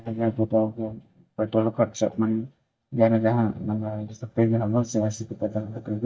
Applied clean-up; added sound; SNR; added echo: neural mask model DeepFilterNet 3.